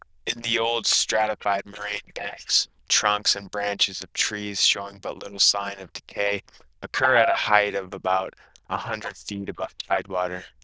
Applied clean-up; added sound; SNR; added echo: neural diffusion model UNIVERSE++.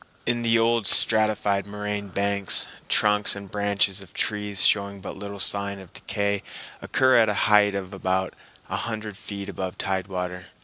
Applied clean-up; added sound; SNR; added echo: none; none; none; none.